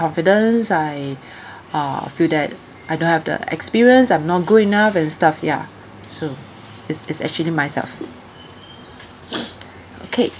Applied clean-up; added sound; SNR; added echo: none; none; none; none.